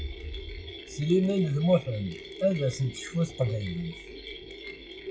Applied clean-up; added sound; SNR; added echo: classical method log-MMSE.